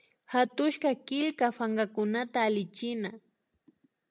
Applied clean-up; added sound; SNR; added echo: none; none; none; none.